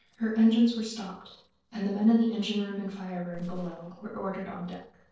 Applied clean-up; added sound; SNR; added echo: neural separator model SepFormer DNS4.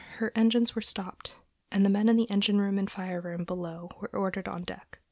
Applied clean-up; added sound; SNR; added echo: none; none; none; none.